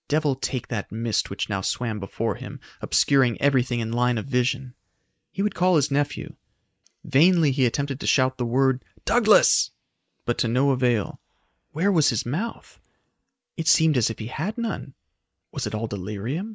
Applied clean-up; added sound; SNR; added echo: none; none; none; none.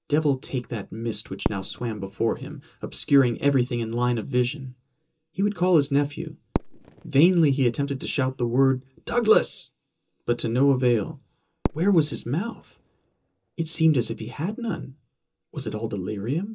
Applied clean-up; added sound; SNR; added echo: none; Fireworks; 15 dB; reverberation time 0.2 s.